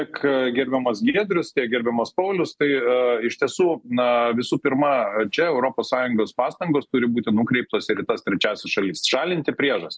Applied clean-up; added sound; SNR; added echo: none; none; none; none.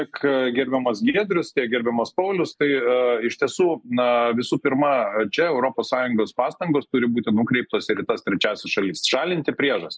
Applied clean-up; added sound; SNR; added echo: neural mask model Resemble Enhance denoiser.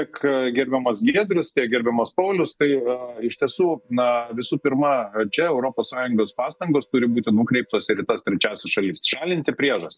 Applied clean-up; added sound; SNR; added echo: neural mask model DeepFilterNet 3.